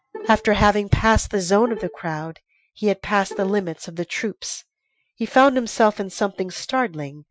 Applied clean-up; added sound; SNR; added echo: classical method Wiener filter.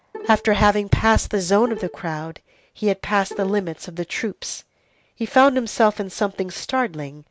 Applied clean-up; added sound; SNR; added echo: none; Bowed string instrument; 17 dB; none.